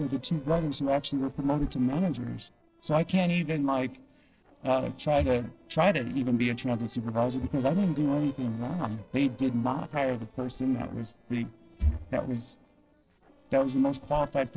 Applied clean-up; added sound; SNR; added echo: neural separator model SepFormer DNS4.